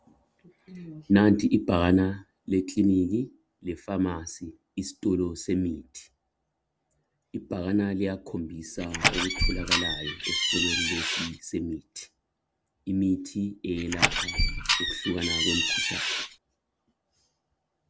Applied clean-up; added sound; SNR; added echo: none; Door; -2 dB; none.